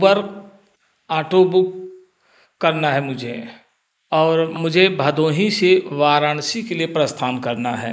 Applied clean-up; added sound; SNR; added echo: neural mask model Resemble Enhance denoiser.